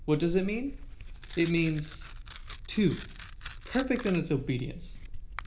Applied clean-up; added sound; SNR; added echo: none; Tearing; 9 dB; reverberation time 0.4 s.